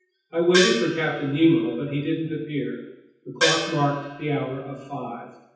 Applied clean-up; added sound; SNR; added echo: none; Gong; 4 dB; reverberation time 0.9 s.